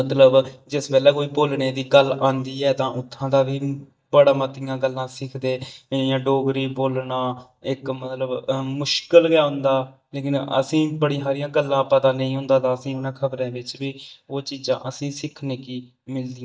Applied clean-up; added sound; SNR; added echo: neural mask model DeepFilterNet 3.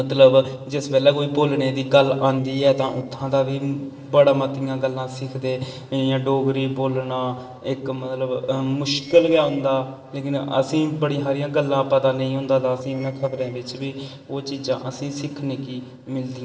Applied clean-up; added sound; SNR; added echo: neural separator model SepFormer DNS4.